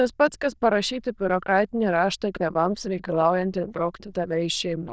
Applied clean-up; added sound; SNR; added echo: neural diffusion model UNIVERSE++.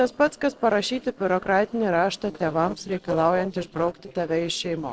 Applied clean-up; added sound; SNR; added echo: neural separator model SepFormer DNS4.